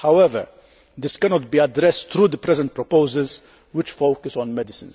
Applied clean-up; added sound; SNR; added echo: none; none; none; none.